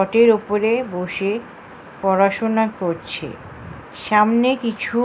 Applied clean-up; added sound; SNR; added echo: none; none; none; none.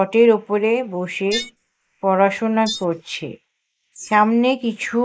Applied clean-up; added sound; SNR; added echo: neural mask model Resemble Enhance denoiser.